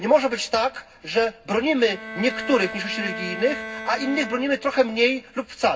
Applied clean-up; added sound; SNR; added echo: none; Bowed string instrument; 13 dB; reverberation time 0.4 s.